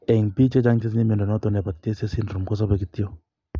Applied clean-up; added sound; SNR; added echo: none; none; none; none.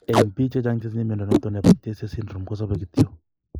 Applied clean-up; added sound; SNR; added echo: neural mask model Resemble Enhance denoiser.